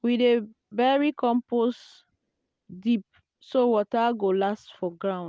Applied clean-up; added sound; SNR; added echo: none; none; none; none.